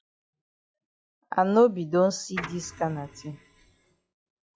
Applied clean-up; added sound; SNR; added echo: classical method log-MMSE.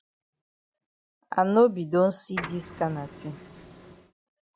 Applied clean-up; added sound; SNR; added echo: none; Printer; 12 dB; none.